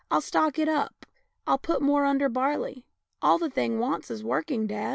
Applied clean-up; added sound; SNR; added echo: none; none; none; none.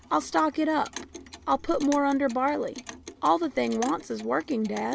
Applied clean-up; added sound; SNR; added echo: none; Clock; 17 dB; none.